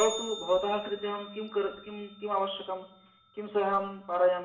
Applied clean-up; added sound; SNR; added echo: none; Bell; 15 dB; reverberation time 0.7 s.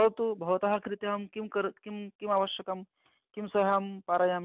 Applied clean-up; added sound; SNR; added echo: none; none; none; none.